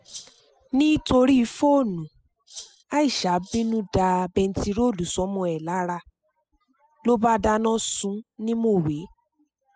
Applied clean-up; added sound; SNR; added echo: classical method spectral subtraction.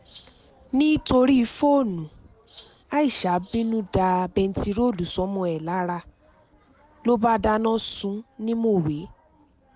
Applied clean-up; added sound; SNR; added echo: none; Rattle (instrument); 17 dB; none.